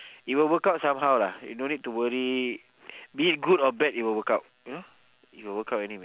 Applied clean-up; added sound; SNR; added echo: none; none; none; none.